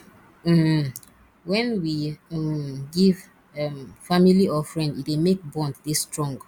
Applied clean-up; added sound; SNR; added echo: none; none; none; none.